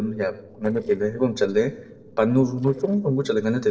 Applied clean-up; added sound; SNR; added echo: neural separator model SepFormer DNS4.